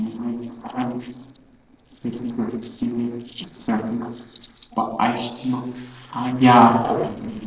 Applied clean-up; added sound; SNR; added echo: neural separator model SepFormer DNS4.